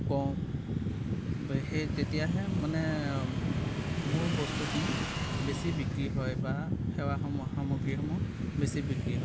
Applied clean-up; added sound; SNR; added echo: none; Motorcycle / Engine; 10 dB; none.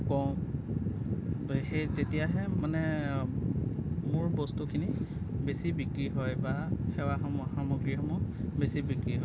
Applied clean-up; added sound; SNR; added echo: none; none; none; none.